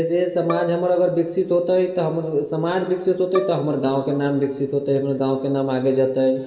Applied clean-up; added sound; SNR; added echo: none; Bowed string instrument; 17 dB; reverberation time 2.7 s.